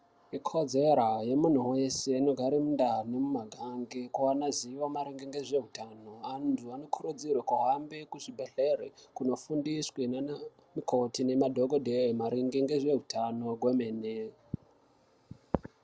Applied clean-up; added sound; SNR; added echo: none; none; none; none.